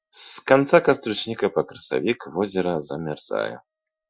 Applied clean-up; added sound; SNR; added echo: classical method Wiener filter.